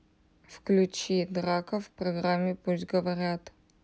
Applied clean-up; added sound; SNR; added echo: none; none; none; none.